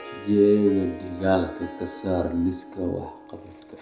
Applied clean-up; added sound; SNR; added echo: none; Harp; 16 dB; reverberation time 0.5 s.